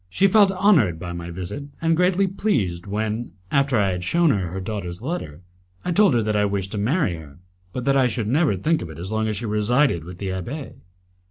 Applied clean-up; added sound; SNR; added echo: none; none; none; none.